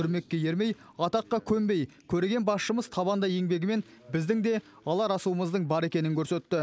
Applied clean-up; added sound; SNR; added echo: none; none; none; none.